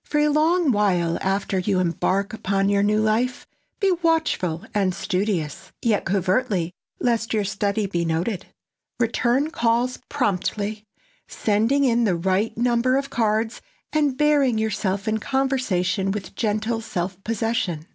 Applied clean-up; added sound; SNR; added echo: none; none; none; none.